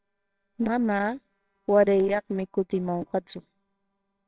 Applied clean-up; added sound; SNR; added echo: neural separator model SepFormer WHAMR!.